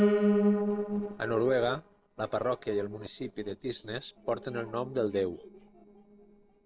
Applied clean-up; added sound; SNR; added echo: neural separator model SepFormer DNS4.